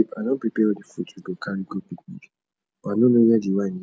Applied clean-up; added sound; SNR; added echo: none; none; none; none.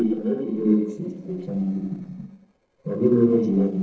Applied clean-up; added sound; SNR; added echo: neural separator model SepFormer DNS4.